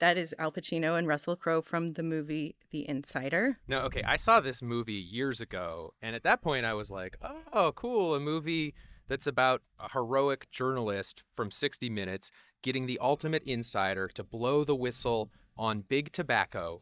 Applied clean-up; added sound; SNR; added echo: neural mask model DeepFilterNet 3.